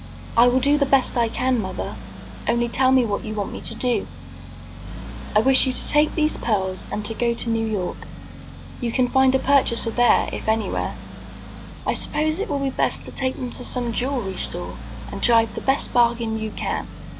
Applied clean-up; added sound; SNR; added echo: none; Accelerating, revving, vroom; 11 dB; none.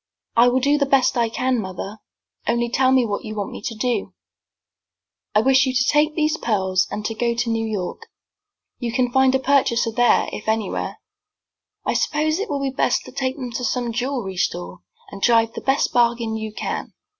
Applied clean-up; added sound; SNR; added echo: none; none; none; none.